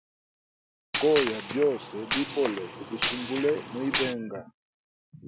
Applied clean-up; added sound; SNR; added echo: none; Gunshot, gunfire; 3 dB; none.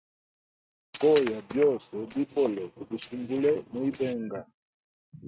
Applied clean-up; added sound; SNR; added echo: neural mask model RNNoise.